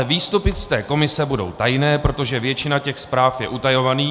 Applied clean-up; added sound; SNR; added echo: none; none; none; none.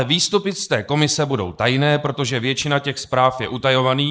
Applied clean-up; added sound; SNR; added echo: neural mask model Resemble Enhance denoiser.